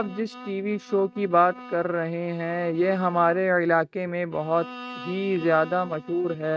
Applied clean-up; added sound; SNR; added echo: neural mask model RNNoise.